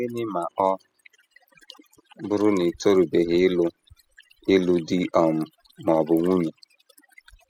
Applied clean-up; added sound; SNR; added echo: classical method spectral subtraction.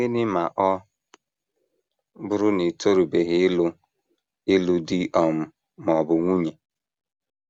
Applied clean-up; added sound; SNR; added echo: none; none; none; none.